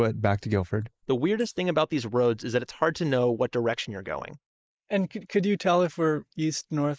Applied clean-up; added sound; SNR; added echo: neural mask model Resemble Enhance denoiser.